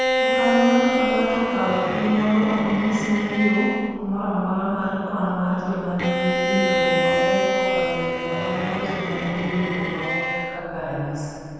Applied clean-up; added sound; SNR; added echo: none; Bowed string instrument; 1 dB; reverberation time 2.1 s.